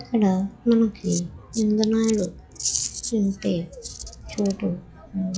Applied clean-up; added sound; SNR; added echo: classical method log-MMSE.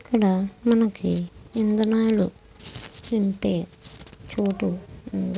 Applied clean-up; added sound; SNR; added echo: none; none; none; none.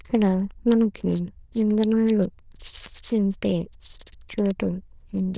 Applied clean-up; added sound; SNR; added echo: neural diffusion model UNIVERSE++.